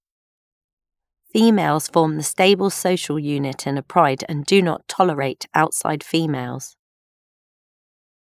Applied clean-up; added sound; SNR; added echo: neural mask model Resemble Enhance denoiser.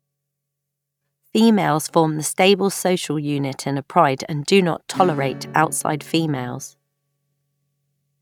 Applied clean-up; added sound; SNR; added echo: neural mask model RNNoise.